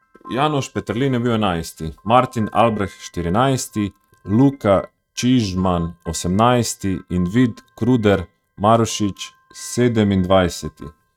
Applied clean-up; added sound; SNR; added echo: neural mask model RNNoise.